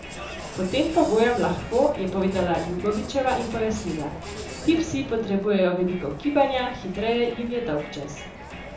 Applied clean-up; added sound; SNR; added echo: none; Crowd; 12 dB; reverberation time 1.0 s.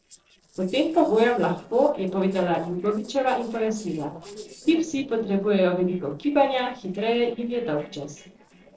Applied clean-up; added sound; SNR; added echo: neural separator model SepFormer DNS4.